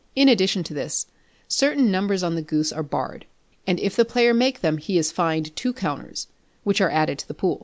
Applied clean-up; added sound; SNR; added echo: none; none; none; none.